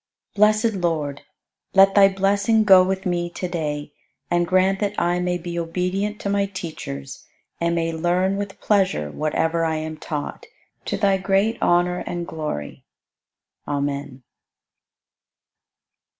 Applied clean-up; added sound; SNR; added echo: none; none; none; none.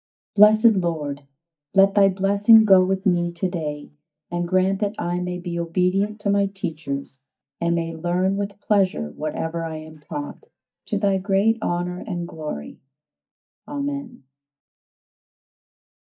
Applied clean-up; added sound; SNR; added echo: neural mask model DeepFilterNet 3.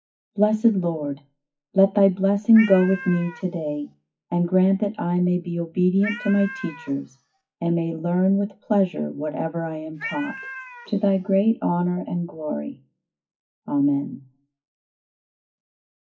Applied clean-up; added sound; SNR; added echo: classical method WPE with log-MMSE.